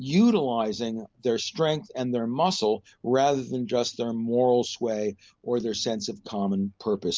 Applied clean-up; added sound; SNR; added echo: none; none; none; none.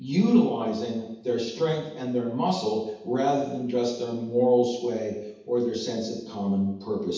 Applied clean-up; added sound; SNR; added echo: none; none; none; reverberation time 0.9 s.